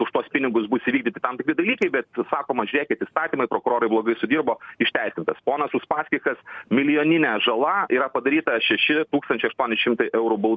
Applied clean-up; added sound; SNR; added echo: none; none; none; none.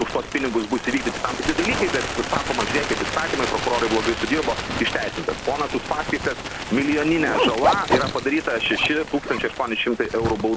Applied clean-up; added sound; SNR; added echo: none; Zipper (clothing) + Bird; 4 dB; none.